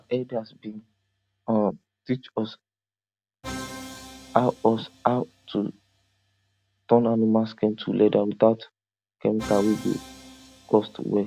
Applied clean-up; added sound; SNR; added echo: none; Musical instrument; 19 dB; none.